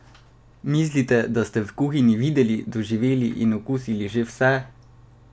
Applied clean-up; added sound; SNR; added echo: none; none; none; none.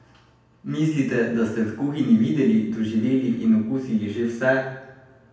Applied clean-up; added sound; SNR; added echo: none; none; none; reverberation time 0.9 s.